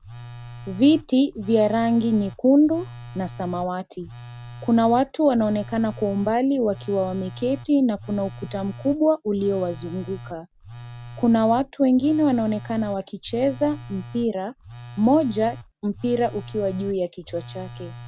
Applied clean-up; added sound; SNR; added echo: none; Telephone; 16 dB; none.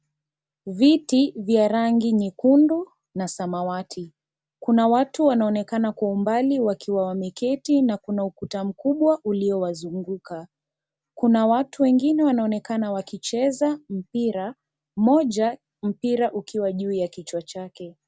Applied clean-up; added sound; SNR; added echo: none; none; none; none.